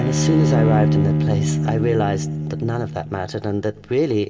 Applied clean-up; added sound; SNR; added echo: none; Bowed string instrument; -2 dB; reverberation time 0.7 s.